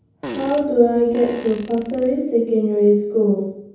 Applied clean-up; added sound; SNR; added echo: none; Fart; 16 dB; reverberation time 0.9 s.